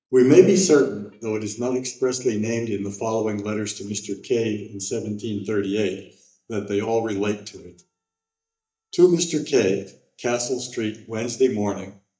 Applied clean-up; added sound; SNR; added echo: neural mask model DeepFilterNet 3.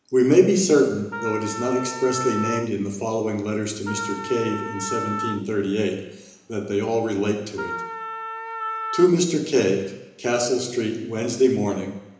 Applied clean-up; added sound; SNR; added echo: none; Wind instrument, woodwind instrument; 8 dB; reverberation time 1.0 s.